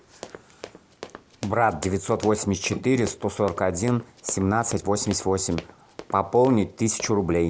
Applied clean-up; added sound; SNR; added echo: none; Run; 17 dB; none.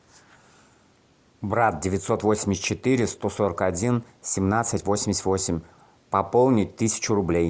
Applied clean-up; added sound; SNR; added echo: none; none; none; none.